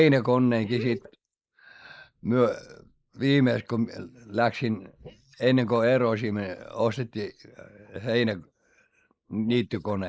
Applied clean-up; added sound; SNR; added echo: neural mask model Resemble Enhance denoiser.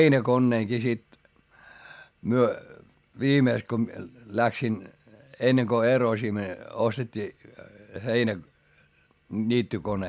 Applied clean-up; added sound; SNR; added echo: none; none; none; none.